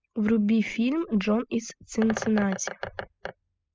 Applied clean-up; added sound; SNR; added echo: classical method spectral subtraction.